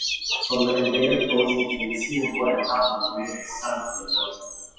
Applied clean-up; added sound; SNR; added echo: classical method WPE with log-MMSE.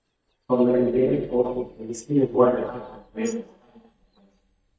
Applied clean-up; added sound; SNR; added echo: neural mask model DeepFilterNet 3.